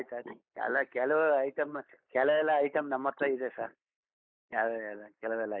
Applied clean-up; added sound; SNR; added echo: neural mask model Resemble Enhance denoiser.